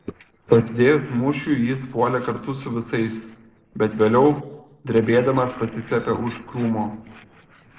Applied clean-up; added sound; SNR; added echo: neural separator model SepFormer DNS4.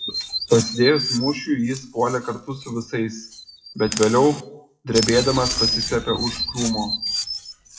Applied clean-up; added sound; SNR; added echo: classical method WPE with log-MMSE.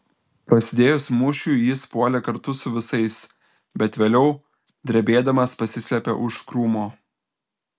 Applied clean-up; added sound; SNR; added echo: none; none; none; none.